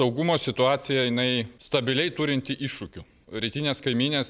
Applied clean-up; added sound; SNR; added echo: none; none; none; none.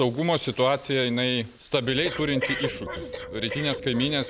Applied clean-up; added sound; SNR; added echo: none; Breathing; 10 dB; none.